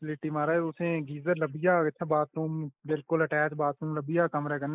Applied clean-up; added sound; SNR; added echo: neural mask model Resemble Enhance denoiser.